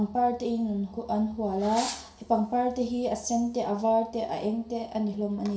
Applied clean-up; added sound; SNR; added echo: none; Fireworks; 17 dB; reverberation time 0.5 s.